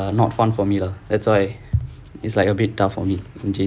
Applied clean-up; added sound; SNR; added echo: none; none; none; none.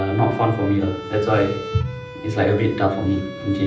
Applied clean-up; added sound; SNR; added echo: none; Bowed string instrument; 12 dB; reverberation time 0.6 s.